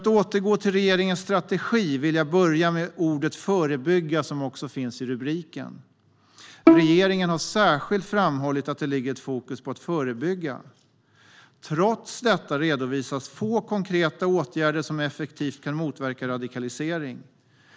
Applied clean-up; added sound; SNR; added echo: none; Bowed string instrument; -2 dB; none.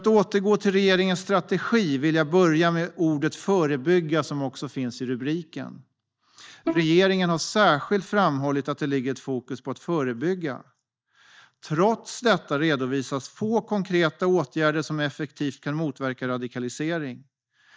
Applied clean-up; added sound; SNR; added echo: neural mask model DeepFilterNet 3.